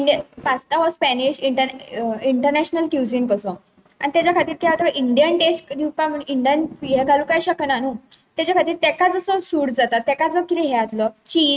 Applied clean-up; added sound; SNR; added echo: neural mask model RNNoise.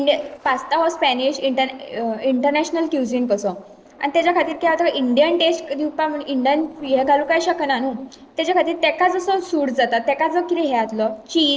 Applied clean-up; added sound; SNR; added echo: neural separator model SepFormer DNS4.